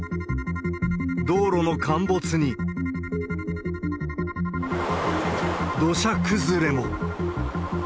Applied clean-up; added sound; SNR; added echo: none; none; none; none.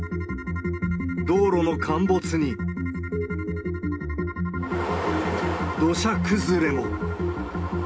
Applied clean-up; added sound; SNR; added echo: none; none; none; reverberation time 0.3 s.